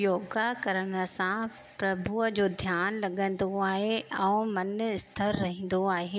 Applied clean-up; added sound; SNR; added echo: none; none; none; none.